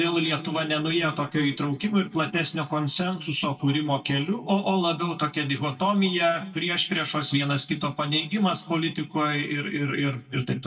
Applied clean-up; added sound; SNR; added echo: neural mask model DeepFilterNet 3.